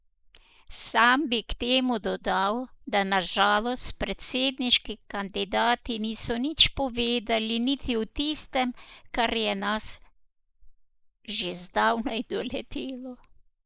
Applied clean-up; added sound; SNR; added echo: neural mask model Resemble Enhance denoiser.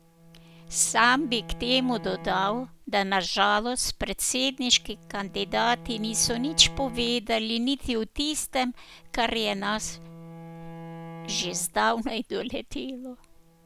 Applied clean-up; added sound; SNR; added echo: none; Bowed string instrument; 17 dB; none.